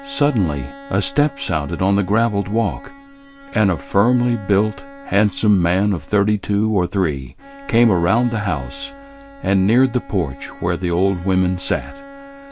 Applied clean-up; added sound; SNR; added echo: none; Bowed string instrument; 20 dB; none.